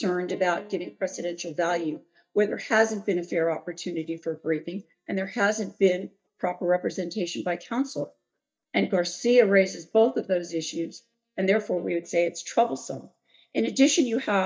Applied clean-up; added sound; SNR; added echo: neural mask model DeepFilterNet 3.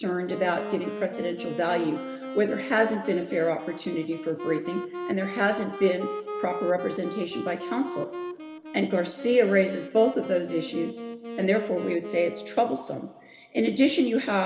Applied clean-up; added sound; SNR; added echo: none; Wind instrument, woodwind instrument; 10 dB; reverberation time 1.7 s.